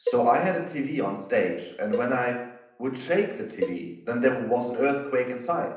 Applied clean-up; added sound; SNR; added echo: none; Cowbell; 10 dB; reverberation time 0.8 s.